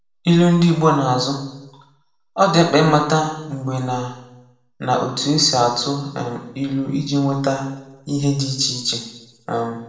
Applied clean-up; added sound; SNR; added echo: none; none; none; reverberation time 0.7 s.